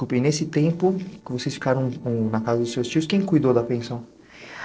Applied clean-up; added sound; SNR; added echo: neural separator model SepFormer DNS4.